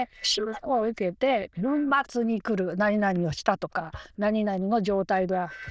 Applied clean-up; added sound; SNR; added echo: neural diffusion model UNIVERSE++.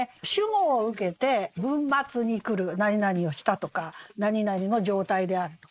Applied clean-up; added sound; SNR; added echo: neural mask model Resemble Enhance denoiser.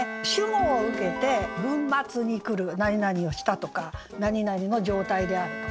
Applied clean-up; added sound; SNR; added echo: none; Bowed string instrument; 12 dB; none.